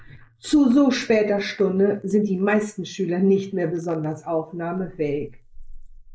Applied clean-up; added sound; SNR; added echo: neural mask model Resemble Enhance denoiser.